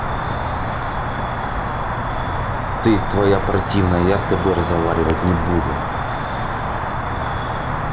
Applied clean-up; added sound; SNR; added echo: none; Cricket; 0 dB; none.